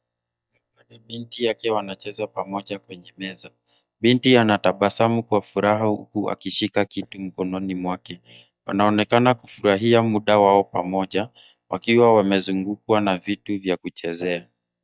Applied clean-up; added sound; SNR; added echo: neural mask model DeepFilterNet 3.